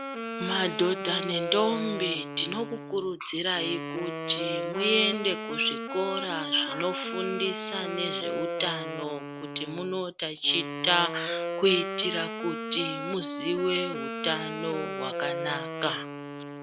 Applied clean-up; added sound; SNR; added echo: none; Wind instrument, woodwind instrument; 5 dB; none.